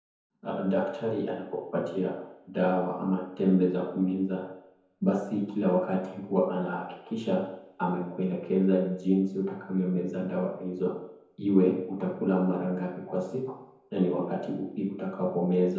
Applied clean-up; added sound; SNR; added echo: none; none; none; reverberation time 0.9 s.